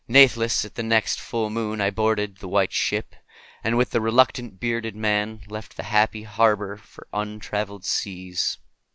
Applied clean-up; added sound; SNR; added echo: none; none; none; none.